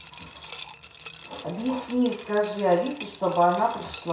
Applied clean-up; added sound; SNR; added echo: none; Liquid; 13 dB; reverberation time 0.6 s.